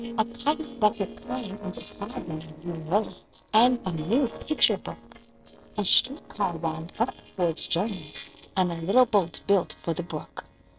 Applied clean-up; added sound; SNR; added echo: neural separator model SepFormer DNS4.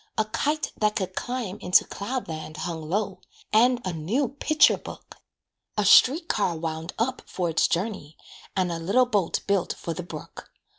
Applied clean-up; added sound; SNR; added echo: none; none; none; none.